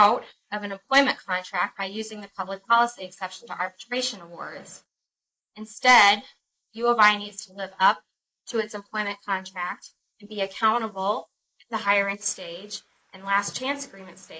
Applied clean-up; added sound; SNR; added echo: neural mask model Resemble Enhance denoiser.